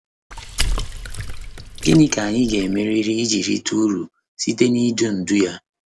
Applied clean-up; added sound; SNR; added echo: none; Water / Splash, splatter; 6 dB; none.